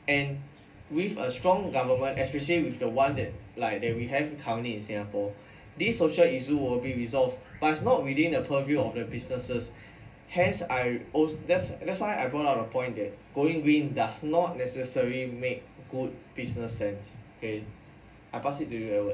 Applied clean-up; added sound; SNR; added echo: none; none; none; reverberation time 0.3 s.